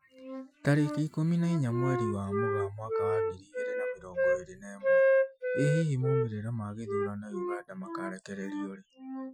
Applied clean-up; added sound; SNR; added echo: classical method Wiener filter.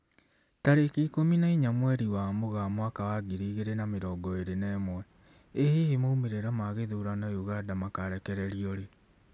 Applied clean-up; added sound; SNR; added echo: none; none; none; none.